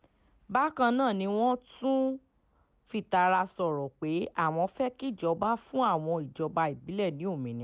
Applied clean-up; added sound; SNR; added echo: none; none; none; none.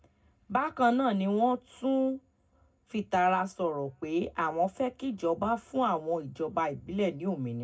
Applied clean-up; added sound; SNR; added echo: none; none; none; reverberation time 0.2 s.